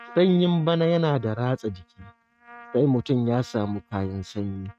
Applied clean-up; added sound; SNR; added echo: neural mask model RNNoise.